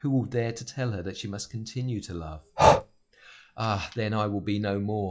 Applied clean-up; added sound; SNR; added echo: classical method log-MMSE.